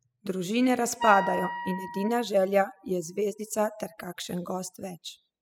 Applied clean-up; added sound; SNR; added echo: classical method spectral subtraction.